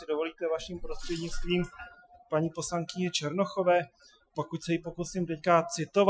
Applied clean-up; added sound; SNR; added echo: classical method Wiener filter.